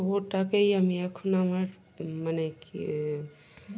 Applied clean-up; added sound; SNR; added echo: none; none; none; none.